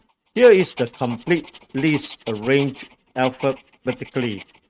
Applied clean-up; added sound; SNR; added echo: neural mask model RNNoise.